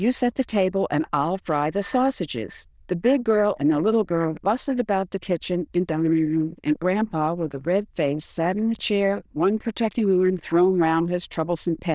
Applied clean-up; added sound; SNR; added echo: neural diffusion model UNIVERSE++.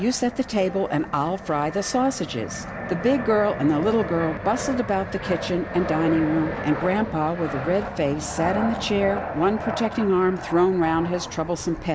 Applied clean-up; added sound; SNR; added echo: none; Fixed-wing aircraft, airplane; 8 dB; none.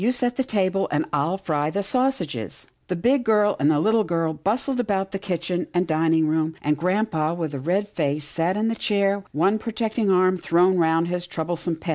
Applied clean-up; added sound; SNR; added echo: none; none; none; none.